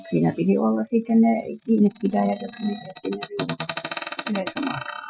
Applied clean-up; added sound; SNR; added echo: classical method Wiener filter.